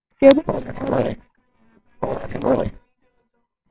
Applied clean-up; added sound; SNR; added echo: neural separator model SepFormer WHAMR!.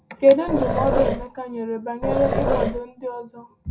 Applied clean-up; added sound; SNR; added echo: none; Growling; 1 dB; reverberation time 0.3 s.